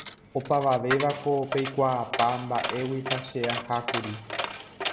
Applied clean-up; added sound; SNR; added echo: none; Coin (dropping); 4 dB; none.